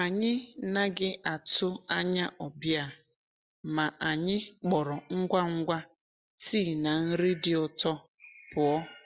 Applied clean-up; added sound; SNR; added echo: none; none; none; none.